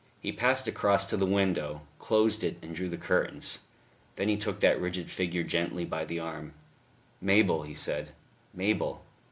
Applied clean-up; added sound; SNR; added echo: none; none; none; none.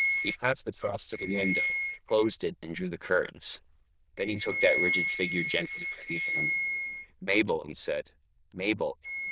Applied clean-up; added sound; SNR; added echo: neural diffusion model UNIVERSE++.